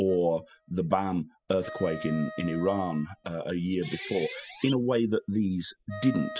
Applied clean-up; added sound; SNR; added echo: classical method spectral subtraction.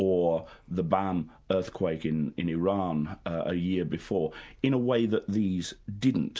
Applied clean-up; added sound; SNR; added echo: none; none; none; none.